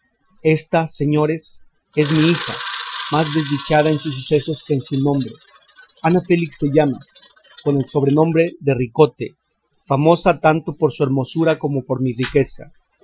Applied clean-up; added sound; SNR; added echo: classical method Wiener filter.